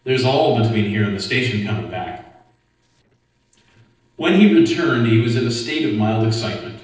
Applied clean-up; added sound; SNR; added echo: neural separator model SepFormer DNS4.